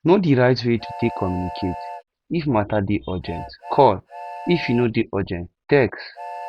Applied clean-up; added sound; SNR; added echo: none; Train; 15 dB; none.